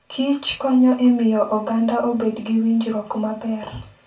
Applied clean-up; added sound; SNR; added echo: none; none; none; reverberation time 0.2 s.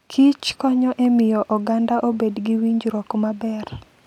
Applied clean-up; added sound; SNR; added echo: none; none; none; none.